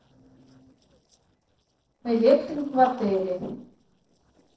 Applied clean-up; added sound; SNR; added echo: neural separator model SepFormer DNS4.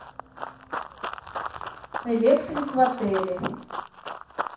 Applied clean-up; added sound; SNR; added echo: none; Run; 8 dB; reverberation time 0.6 s.